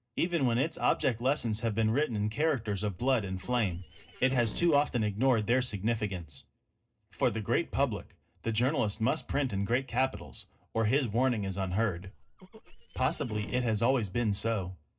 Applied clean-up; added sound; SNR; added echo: neural separator model SepFormer DNS4.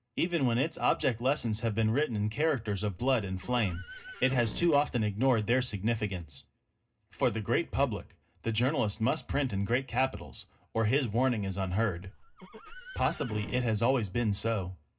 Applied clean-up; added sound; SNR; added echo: none; Livestock, farm animals, working animals; 17 dB; reverberation time 0.2 s.